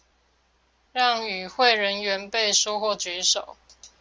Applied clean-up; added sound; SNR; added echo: none; none; none; none.